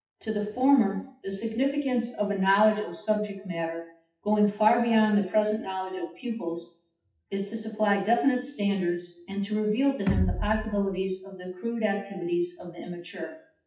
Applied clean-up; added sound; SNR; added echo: classical method WPE with log-MMSE.